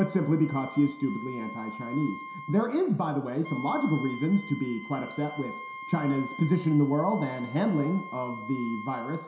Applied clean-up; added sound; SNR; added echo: none; Wind instrument, woodwind instrument; 14 dB; reverberation time 0.7 s.